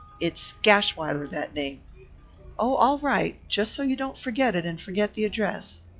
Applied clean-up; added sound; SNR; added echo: classical method log-MMSE.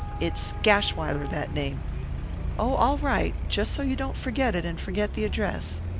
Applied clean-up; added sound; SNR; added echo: none; Traffic noise, roadway noise; 3 dB; none.